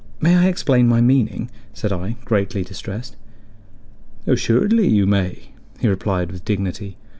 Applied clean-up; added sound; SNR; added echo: none; none; none; none.